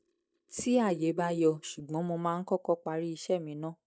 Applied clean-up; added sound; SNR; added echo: neural mask model DeepFilterNet 3.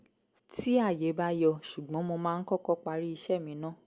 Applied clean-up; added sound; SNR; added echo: none; none; none; none.